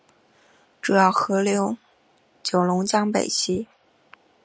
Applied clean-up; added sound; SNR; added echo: none; none; none; none.